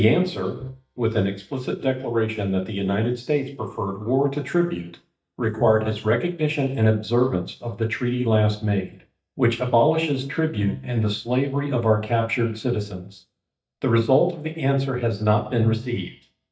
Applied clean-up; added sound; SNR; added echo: neural mask model DeepFilterNet 3.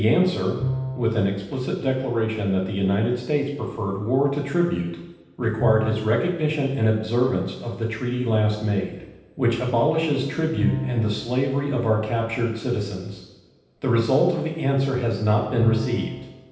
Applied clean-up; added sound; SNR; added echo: none; Bowed string instrument; 12 dB; reverberation time 0.9 s.